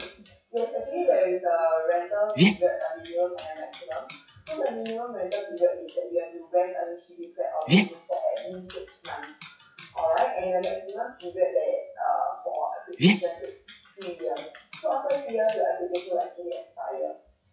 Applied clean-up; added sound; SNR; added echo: classical method WPE with log-MMSE.